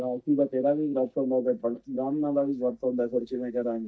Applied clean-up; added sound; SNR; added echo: neural mask model DeepFilterNet 3.